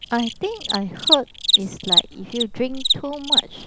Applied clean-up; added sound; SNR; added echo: none; Cricket; -4 dB; none.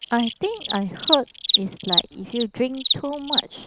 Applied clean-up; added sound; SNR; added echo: neural mask model RNNoise.